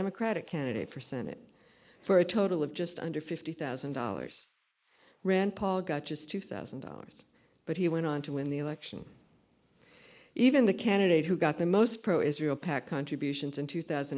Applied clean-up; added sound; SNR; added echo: neural mask model Resemble Enhance denoiser.